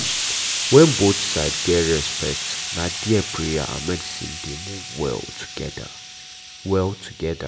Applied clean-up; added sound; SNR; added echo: none; Explosion; 5 dB; reverberation time 0.8 s.